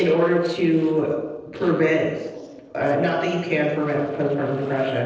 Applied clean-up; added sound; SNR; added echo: neural separator model SepFormer DNS4.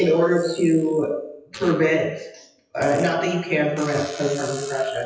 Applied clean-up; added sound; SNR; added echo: classical method WPE with log-MMSE.